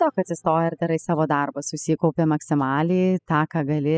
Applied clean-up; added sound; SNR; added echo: classical method spectral subtraction.